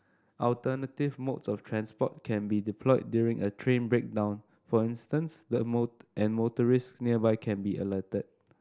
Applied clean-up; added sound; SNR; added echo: none; none; none; none.